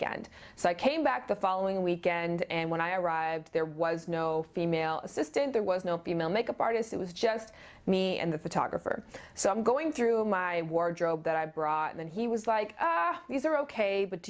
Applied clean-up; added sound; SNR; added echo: none; none; none; none.